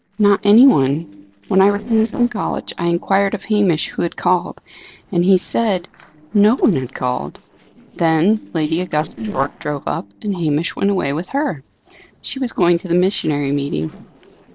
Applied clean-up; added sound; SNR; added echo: neural separator model SepFormer DNS4.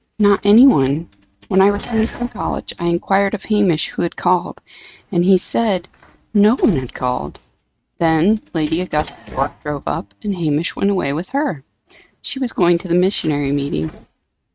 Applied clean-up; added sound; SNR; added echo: neural mask model RNNoise.